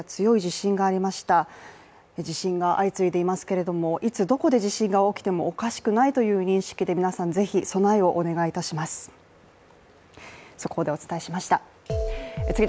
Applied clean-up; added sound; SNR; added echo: none; none; none; none.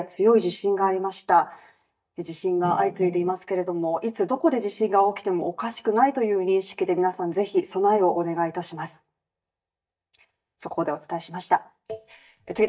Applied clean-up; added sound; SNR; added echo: neural mask model DeepFilterNet 3.